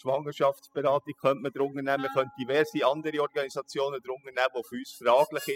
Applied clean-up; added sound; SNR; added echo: classical method spectral subtraction.